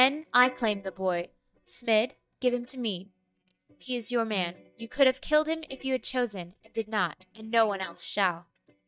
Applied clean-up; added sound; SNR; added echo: neural mask model DeepFilterNet 3.